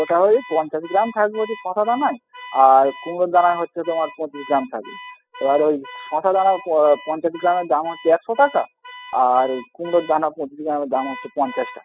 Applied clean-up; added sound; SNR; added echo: classical method spectral subtraction.